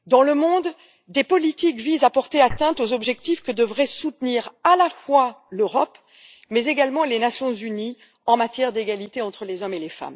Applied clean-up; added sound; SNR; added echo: neural mask model Resemble Enhance denoiser.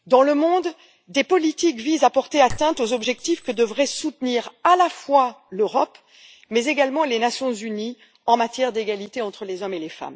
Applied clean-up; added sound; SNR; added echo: none; Chink, clink; 15 dB; none.